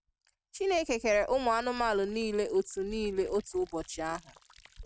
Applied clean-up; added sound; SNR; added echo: neural mask model RNNoise.